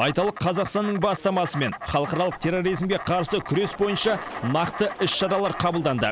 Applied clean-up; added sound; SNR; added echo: none; Insect; 12 dB; none.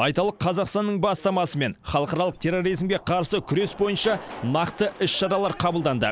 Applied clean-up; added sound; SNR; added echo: none; none; none; none.